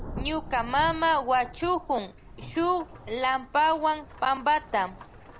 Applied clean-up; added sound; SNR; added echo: none; Rain / Thunderstorm; 14 dB; none.